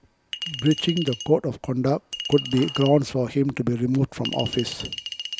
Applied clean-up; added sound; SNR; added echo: none; Chink, clink; 11 dB; none.